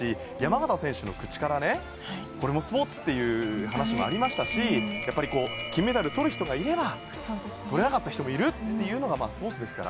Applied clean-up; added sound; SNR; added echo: none; Bell; 9 dB; none.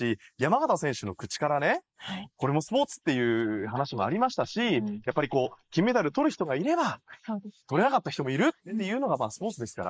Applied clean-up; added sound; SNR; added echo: neural mask model Resemble Enhance denoiser.